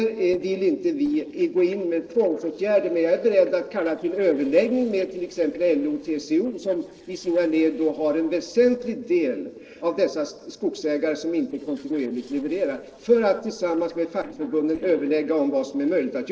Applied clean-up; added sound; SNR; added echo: neural separator model SepFormer DNS4.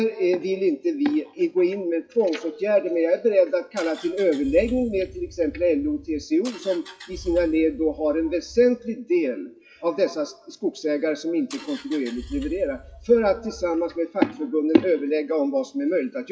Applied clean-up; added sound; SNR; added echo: classical method WPE with log-MMSE.